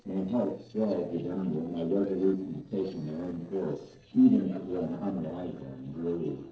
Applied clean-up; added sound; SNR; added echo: neural separator model SepFormer DNS4.